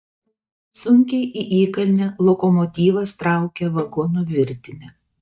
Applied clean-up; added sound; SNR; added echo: neural mask model DeepFilterNet 3.